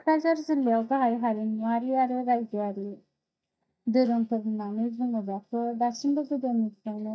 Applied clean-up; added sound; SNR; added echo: neural mask model DeepFilterNet 3.